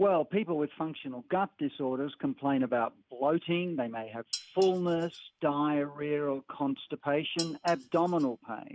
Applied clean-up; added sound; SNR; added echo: none; Dishes, pots, and pans; 14 dB; none.